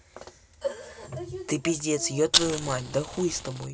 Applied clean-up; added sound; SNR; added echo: none; Fire; 0 dB; none.